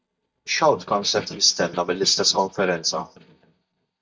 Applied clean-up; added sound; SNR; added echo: neural mask model DeepFilterNet 3.